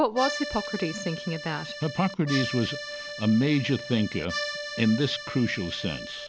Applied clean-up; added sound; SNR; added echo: none; Accordion; 8 dB; none.